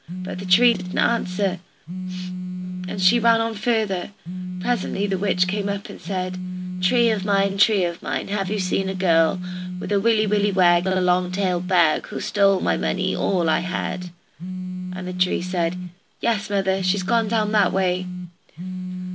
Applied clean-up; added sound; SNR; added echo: none; Telephone; 6 dB; none.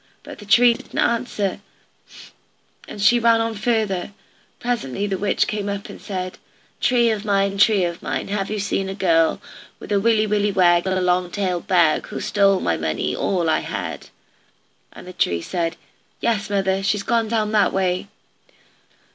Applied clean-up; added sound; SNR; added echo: none; none; none; none.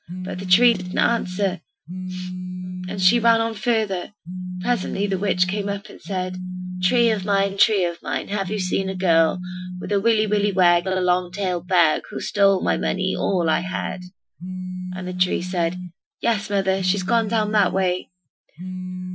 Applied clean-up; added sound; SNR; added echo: classical method Wiener filter.